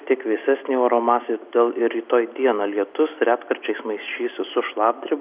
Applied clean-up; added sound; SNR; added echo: none; none; none; none.